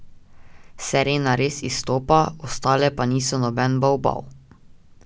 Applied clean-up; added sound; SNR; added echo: none; none; none; none.